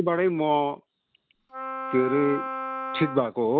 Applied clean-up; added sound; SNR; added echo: none; Wind instrument, woodwind instrument; 7 dB; none.